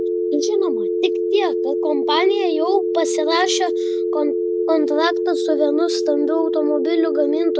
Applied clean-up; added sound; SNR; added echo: none; Telephone; -1 dB; none.